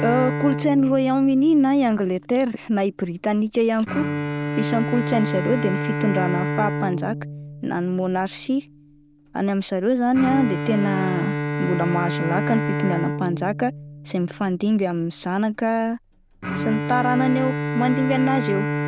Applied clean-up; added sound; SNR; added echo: none; Bowed string instrument; 5 dB; none.